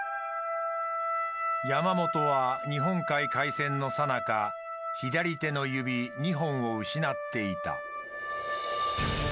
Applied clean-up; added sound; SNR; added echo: none; none; none; none.